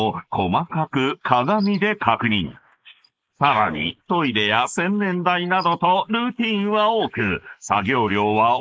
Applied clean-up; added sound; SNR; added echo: neural mask model Resemble Enhance denoiser.